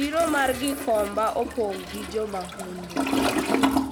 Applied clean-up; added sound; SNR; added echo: none; Toilet flush; 1 dB; none.